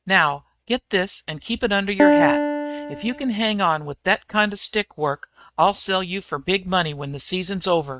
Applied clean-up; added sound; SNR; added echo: neural mask model RNNoise.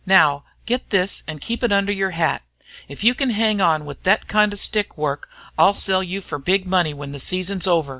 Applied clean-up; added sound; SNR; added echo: none; none; none; none.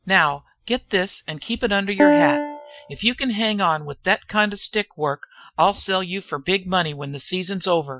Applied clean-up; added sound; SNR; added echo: classical method Wiener filter.